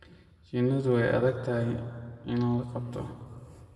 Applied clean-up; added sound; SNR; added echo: none; none; none; reverberation time 1.6 s.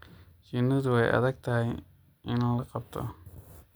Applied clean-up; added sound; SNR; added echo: none; none; none; none.